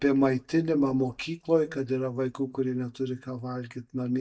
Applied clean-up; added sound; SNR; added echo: neural mask model DeepFilterNet 3.